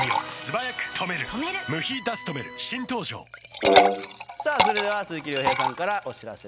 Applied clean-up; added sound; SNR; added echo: none; Liquid + Brass instrument; -4 dB; none.